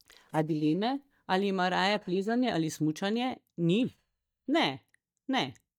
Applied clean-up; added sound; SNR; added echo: neural mask model DeepFilterNet 3.